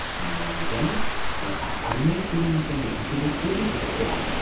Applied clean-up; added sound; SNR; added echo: none; Rain / Thunderstorm; -1 dB; reverberation time 0.6 s.